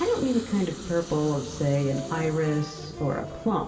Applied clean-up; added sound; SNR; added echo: none; Hiss; 20 dB; reverberation time 2.1 s.